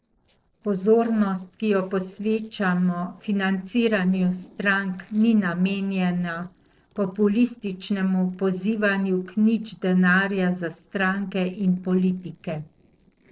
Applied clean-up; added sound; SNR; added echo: neural separator model SepFormer DNS4.